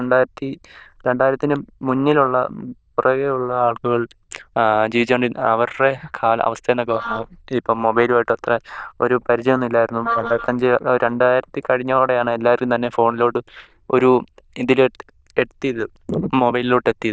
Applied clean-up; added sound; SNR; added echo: neural diffusion model UNIVERSE++.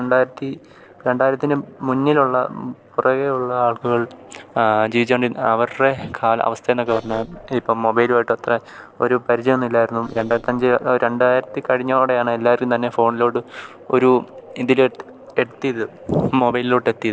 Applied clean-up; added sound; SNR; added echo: neural separator model SepFormer DNS4.